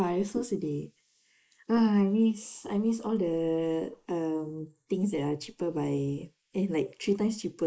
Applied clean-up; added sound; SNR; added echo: neural mask model Resemble Enhance denoiser.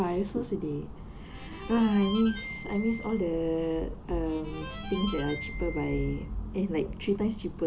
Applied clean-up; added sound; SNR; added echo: none; Harmonica; 12 dB; none.